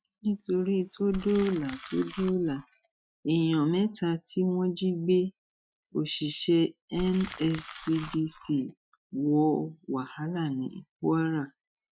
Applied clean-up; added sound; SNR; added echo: classical method Wiener filter.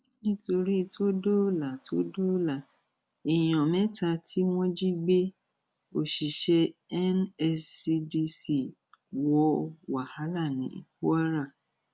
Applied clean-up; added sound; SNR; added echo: none; none; none; none.